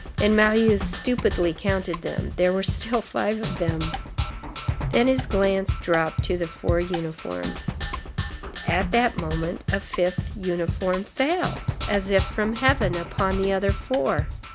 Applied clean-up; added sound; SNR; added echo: none; Percussion; 5 dB; none.